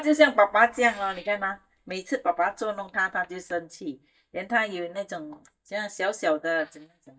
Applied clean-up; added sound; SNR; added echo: neural mask model DeepFilterNet 3.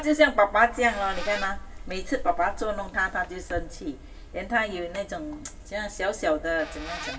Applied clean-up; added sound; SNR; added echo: none; Squeak; 18 dB; reverberation time 0.7 s.